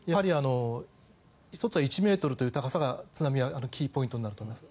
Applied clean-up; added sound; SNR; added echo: none; none; none; none.